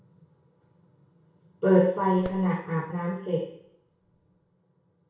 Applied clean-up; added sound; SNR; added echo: none; Fireworks; 20 dB; reverberation time 0.6 s.